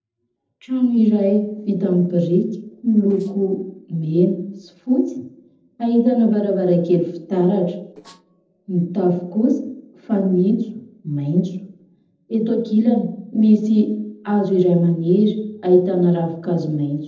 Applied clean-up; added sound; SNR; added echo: neural separator model SepFormer DNS4.